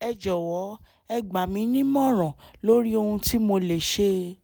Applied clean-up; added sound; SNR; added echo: none; none; none; none.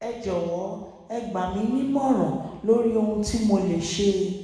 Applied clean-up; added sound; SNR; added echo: none; none; none; reverberation time 1.1 s.